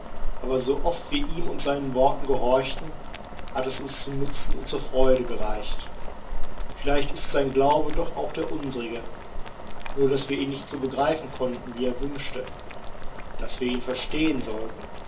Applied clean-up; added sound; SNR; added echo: none; Boiling; -2 dB; reverberation time 0.3 s.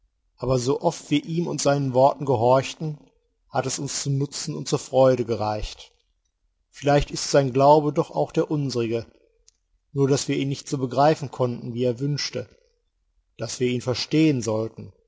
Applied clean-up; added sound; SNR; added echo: none; none; none; none.